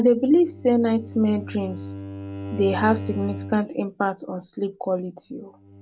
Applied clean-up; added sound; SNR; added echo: none; Bowed string instrument; 13 dB; none.